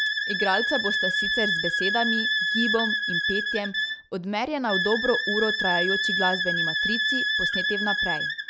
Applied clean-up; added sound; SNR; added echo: none; Wind instrument, woodwind instrument; -3 dB; none.